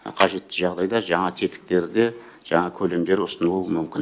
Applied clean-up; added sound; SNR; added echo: none; none; none; none.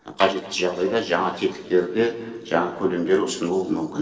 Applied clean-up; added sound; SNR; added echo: neural separator model SepFormer DNS4.